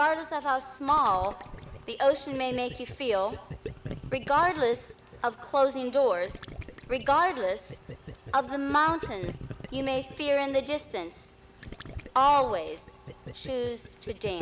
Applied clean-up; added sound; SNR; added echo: none; Gurgling; 15 dB; none.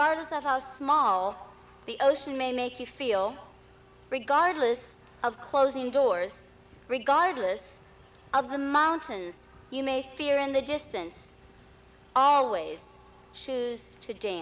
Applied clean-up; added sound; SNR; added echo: none; none; none; none.